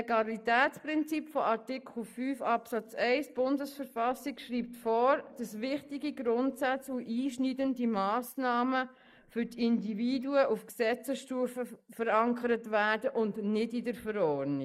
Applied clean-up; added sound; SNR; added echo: neural mask model Resemble Enhance denoiser.